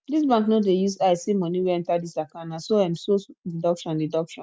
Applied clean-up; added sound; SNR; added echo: none; none; none; none.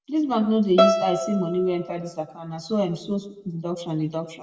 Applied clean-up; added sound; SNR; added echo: none; Bowed string instrument; 2 dB; reverberation time 0.6 s.